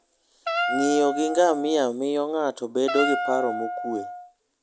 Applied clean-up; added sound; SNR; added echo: none; Wind instrument, woodwind instrument; 5 dB; none.